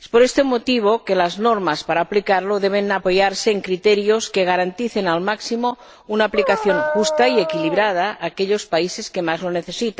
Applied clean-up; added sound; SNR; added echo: none; Dog; 4 dB; none.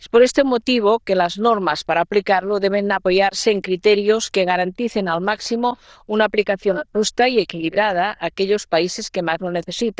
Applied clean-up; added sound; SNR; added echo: neural diffusion model UNIVERSE++.